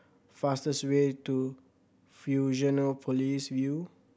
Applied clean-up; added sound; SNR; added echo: none; none; none; none.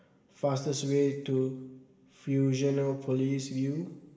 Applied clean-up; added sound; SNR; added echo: none; none; none; reverberation time 1.1 s.